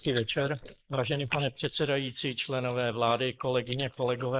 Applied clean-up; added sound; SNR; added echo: neural mask model Resemble Enhance denoiser.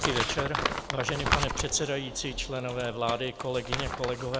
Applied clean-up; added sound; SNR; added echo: none; Crumpling, crinkling; 1 dB; none.